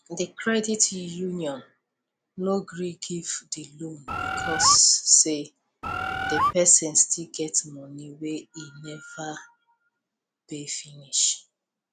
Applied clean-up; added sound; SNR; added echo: none; Bird; -1 dB; none.